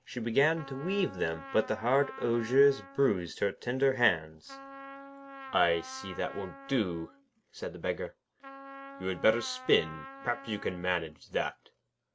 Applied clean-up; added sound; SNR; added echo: none; Trumpet; 16 dB; none.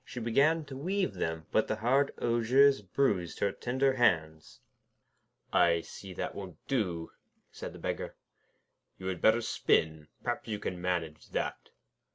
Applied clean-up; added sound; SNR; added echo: none; none; none; none.